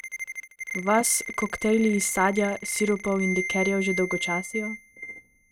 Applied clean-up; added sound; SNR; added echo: neural mask model RNNoise.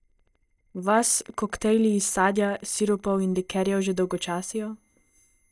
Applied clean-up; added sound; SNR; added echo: neural mask model DeepFilterNet 3.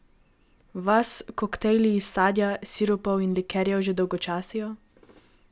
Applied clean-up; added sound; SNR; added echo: none; none; none; none.